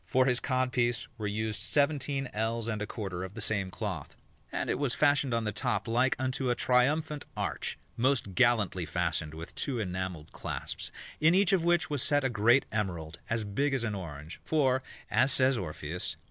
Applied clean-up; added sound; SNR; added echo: none; none; none; none.